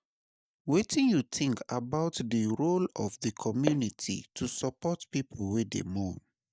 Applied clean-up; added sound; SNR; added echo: neural mask model DeepFilterNet 3.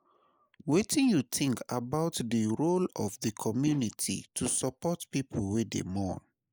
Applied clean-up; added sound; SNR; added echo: neural mask model Resemble Enhance denoiser.